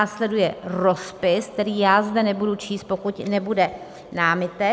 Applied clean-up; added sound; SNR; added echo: none; none; none; none.